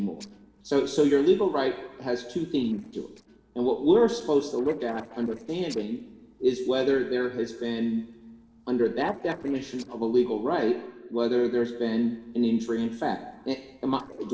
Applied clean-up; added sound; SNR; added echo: neural separator model SepFormer DNS4.